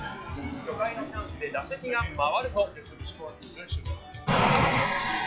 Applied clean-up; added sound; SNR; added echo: classical method log-MMSE.